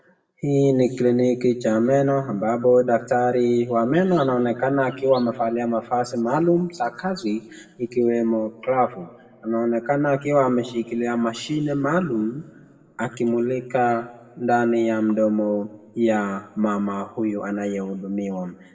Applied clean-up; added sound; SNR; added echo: none; none; none; reverberation time 1.3 s.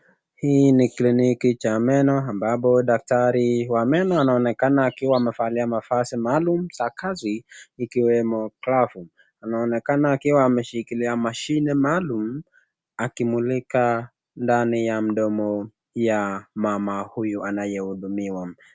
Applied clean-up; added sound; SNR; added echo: none; none; none; none.